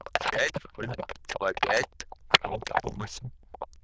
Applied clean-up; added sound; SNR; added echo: neural diffusion model UNIVERSE++.